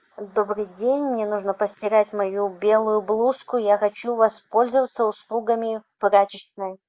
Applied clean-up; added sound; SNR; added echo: none; none; none; none.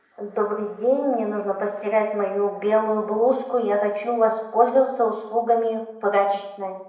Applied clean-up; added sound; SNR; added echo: none; none; none; reverberation time 0.7 s.